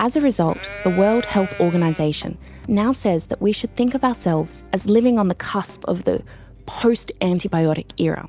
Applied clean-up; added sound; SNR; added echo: none; Livestock, farm animals, working animals; 13 dB; none.